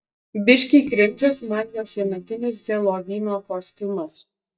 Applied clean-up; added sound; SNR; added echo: neural mask model DeepFilterNet 3.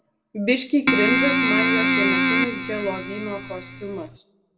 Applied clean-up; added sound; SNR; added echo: none; Keyboard (musical); -5 dB; reverberation time 0.4 s.